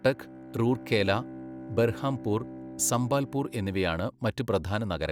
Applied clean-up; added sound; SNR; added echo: none; Bowed string instrument; 15 dB; none.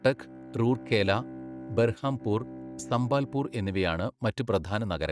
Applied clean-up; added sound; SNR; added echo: neural mask model RNNoise.